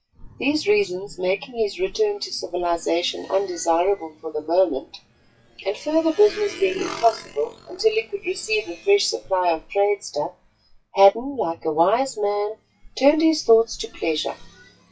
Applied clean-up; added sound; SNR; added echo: classical method WPE with log-MMSE.